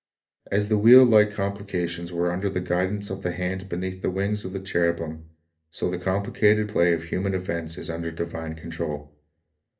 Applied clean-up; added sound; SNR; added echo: none; none; none; reverberation time 0.3 s.